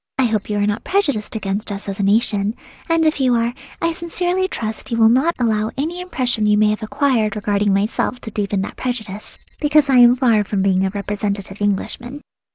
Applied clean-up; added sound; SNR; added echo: neural separator model SepFormer DNS4.